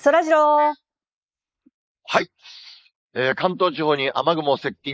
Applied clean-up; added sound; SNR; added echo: neural mask model Resemble Enhance denoiser.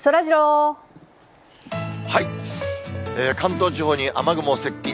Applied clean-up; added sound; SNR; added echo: none; none; none; none.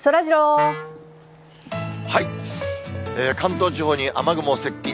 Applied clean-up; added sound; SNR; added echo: none; Wind instrument, woodwind instrument; 19 dB; none.